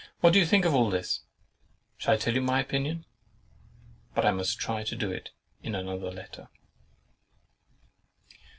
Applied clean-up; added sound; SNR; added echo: none; none; none; none.